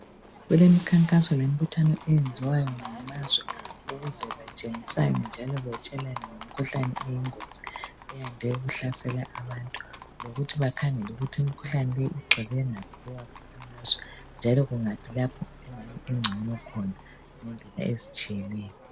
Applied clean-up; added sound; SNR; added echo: none; Livestock, farm animals, working animals; 17 dB; none.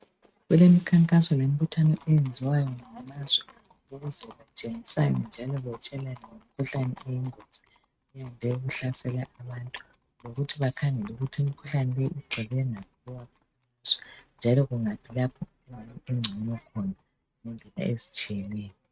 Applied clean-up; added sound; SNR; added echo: neural mask model RNNoise.